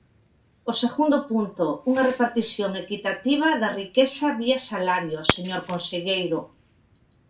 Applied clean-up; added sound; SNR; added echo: none; Fireworks; 13 dB; reverberation time 0.3 s.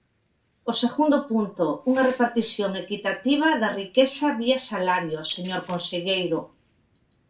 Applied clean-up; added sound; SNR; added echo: neural separator model SepFormer DNS4.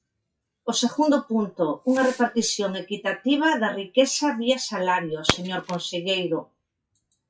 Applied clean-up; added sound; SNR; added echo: classical method WPE with log-MMSE.